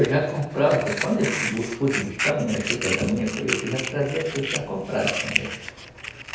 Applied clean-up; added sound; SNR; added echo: none; Fire; 5 dB; reverberation time 0.8 s.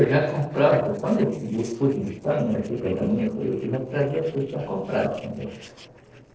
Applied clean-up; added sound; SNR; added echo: neural separator model SepFormer DNS4.